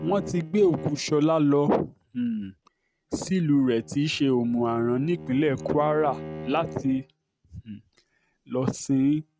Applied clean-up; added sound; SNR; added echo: neural mask model RNNoise.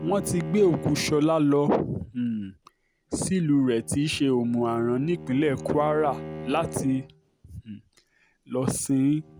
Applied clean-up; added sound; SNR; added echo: none; Bowed string instrument; 15 dB; none.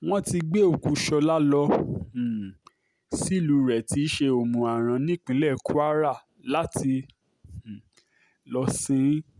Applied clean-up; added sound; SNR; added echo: none; none; none; none.